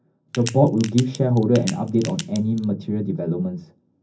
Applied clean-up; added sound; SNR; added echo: none; Crack; 16 dB; reverberation time 0.4 s.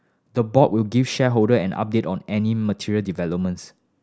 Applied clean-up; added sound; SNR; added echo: none; none; none; none.